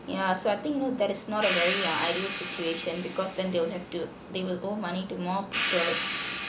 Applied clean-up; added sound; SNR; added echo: none; Hi-hat; 5 dB; none.